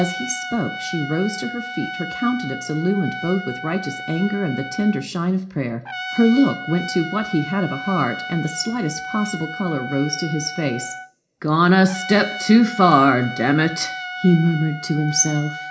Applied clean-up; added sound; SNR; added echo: none; Trumpet; 10 dB; reverberation time 0.4 s.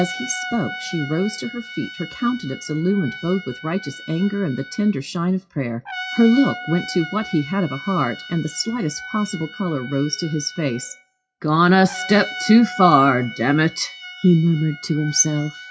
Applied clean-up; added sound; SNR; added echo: classical method WPE with log-MMSE.